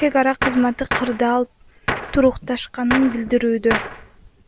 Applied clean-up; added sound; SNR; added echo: none; Gunshot, gunfire; 8 dB; none.